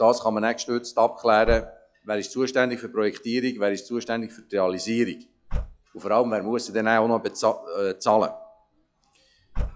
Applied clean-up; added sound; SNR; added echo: classical method log-MMSE.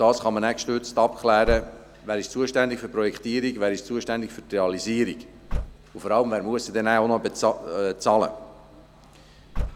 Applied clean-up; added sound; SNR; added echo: none; Slam / Car; 12 dB; none.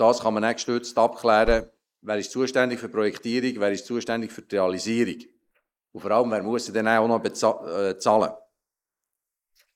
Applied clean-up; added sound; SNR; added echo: neural mask model Resemble Enhance denoiser.